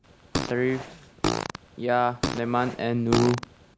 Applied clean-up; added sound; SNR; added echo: none; Fart; 5 dB; none.